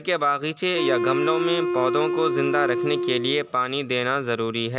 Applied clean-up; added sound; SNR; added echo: none; Wind instrument, woodwind instrument; 1 dB; none.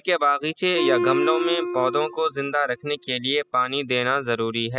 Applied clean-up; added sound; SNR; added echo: classical method spectral subtraction.